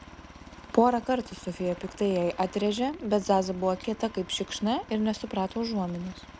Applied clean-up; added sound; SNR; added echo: none; Aircraft; 18 dB; none.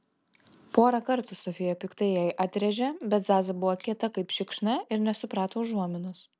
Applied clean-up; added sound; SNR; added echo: none; none; none; none.